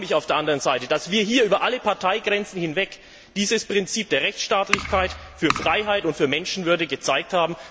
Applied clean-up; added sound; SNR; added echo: none; none; none; none.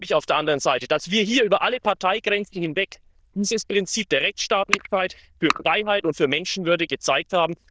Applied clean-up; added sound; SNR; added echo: neural diffusion model UNIVERSE++.